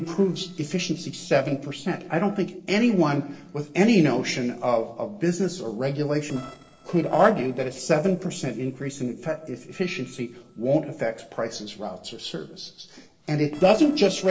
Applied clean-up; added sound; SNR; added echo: neural separator model SepFormer DNS4.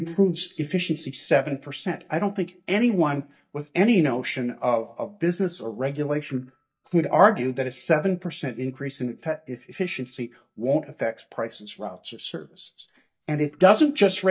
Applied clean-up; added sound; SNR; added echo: neural mask model DeepFilterNet 3.